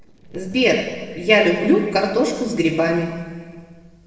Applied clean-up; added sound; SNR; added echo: neural separator model SepFormer DNS4.